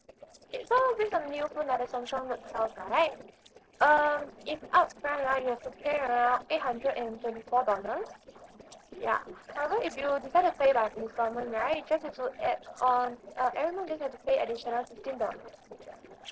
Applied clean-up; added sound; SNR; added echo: neural separator model SepFormer DNS4.